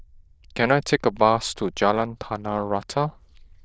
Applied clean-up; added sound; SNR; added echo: neural diffusion model UNIVERSE++.